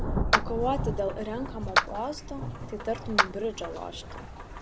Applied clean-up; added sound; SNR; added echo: none; Clapping + Rain / Thunderstorm; -3 dB; none.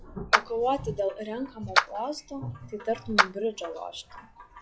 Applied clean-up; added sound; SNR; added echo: classical method log-MMSE.